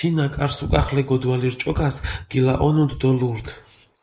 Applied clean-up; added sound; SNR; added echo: neural mask model Resemble Enhance denoiser.